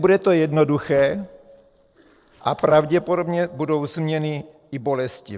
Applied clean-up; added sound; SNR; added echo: neural separator model SepFormer DNS4.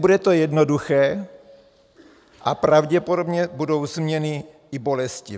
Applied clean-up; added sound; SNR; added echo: none; none; none; none.